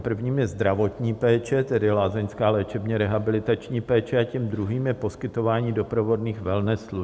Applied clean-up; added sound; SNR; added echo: none; none; none; none.